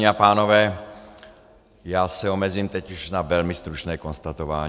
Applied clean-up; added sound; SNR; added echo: none; none; none; none.